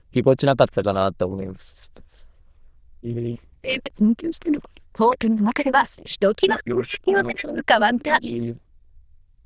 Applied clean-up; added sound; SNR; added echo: neural diffusion model UNIVERSE++.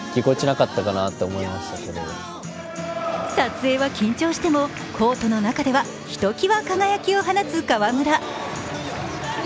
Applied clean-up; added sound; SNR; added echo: none; none; none; none.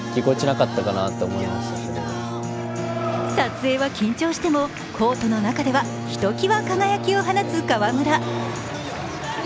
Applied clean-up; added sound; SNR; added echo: none; Bowed string instrument; 7 dB; none.